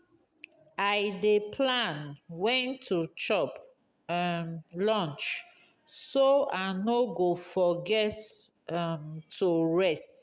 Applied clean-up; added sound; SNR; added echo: none; none; none; none.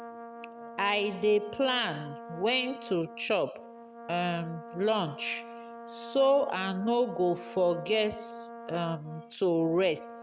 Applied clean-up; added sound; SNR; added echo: none; Brass instrument; 14 dB; none.